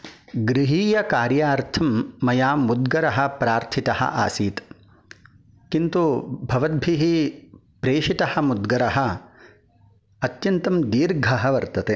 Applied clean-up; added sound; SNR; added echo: none; none; none; none.